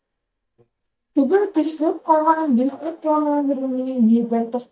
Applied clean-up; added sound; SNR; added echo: neural mask model DeepFilterNet 3.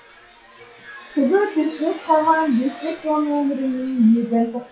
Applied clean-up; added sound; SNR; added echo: classical method WPE with log-MMSE.